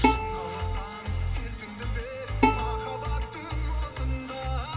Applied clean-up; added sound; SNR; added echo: none; Bowed string instrument; 1 dB; reverberation time 1.8 s.